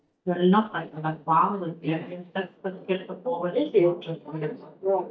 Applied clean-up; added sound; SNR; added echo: neural mask model DeepFilterNet 3.